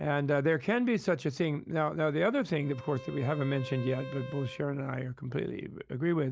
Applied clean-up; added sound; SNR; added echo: none; Bowed string instrument; 16 dB; none.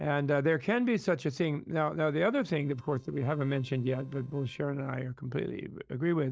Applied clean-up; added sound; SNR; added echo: neural separator model SepFormer DNS4.